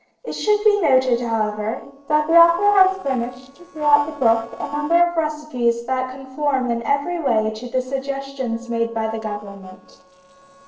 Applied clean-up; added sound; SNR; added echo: neural separator model SepFormer DNS4.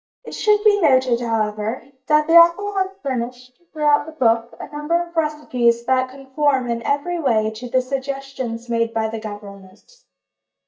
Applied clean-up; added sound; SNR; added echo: neural mask model DeepFilterNet 3.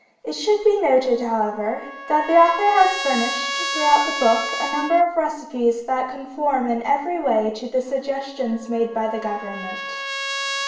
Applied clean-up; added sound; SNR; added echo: none; Trumpet; 9 dB; reverberation time 0.8 s.